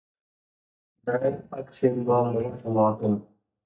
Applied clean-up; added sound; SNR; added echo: neural mask model DeepFilterNet 3.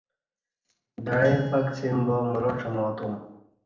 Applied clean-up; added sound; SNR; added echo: neural separator model SepFormer DNS4.